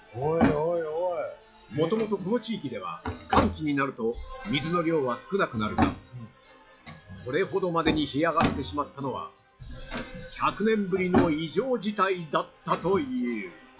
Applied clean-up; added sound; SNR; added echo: classical method log-MMSE.